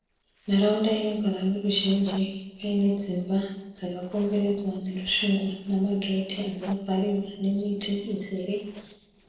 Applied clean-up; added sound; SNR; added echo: neural separator model SepFormer DNS4.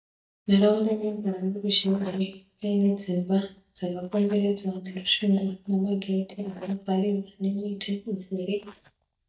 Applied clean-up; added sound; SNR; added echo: neural mask model DeepFilterNet 3.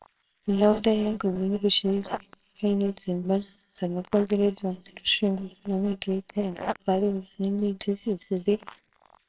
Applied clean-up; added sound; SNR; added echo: neural separator model SepFormer WHAMR!.